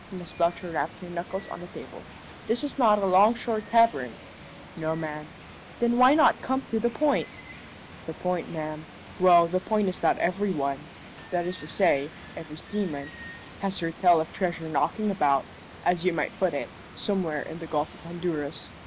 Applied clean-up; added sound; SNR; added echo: none; Water; 17 dB; none.